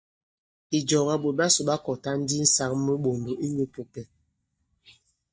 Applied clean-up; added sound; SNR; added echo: neural mask model DeepFilterNet 3.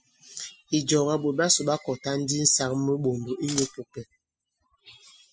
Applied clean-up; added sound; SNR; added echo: classical method spectral subtraction.